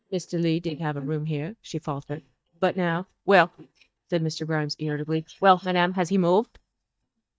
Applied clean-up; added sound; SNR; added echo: neural mask model DeepFilterNet 3.